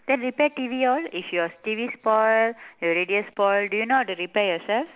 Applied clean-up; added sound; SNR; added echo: none; none; none; none.